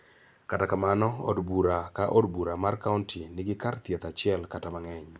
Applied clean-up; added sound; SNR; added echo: none; none; none; none.